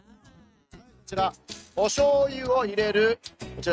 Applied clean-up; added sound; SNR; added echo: neural mask model RNNoise.